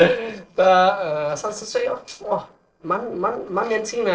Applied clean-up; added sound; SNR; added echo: neural separator model SepFormer DNS4.